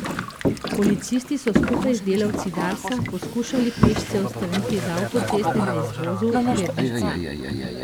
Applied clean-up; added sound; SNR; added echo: none; Boat, Water vehicle; 0 dB; none.